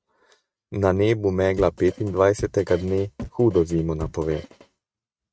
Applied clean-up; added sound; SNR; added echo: neural mask model RNNoise.